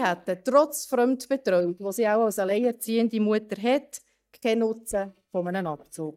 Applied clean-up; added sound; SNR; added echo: neural mask model DeepFilterNet 3.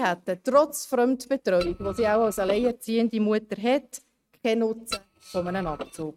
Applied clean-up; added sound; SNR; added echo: neural mask model RNNoise.